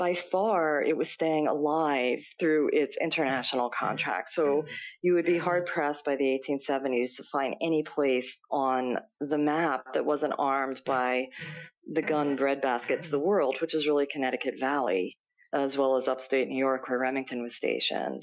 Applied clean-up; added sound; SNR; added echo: classical method Wiener filter.